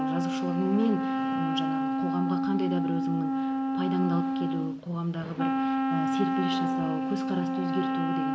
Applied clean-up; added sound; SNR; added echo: none; Wind instrument, woodwind instrument; -3 dB; none.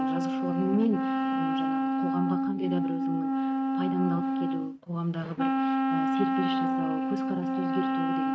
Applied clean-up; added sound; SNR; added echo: neural mask model RNNoise.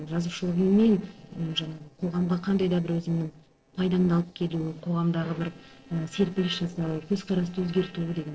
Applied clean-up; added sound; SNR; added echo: neural separator model SepFormer DNS4.